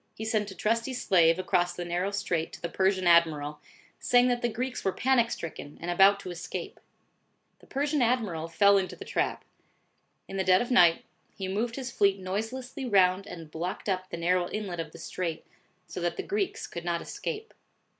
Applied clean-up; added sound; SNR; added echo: none; none; none; none.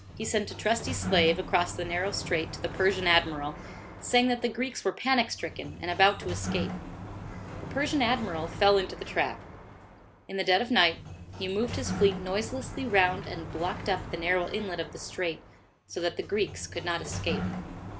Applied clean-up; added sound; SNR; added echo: none; Sliding door; 9 dB; none.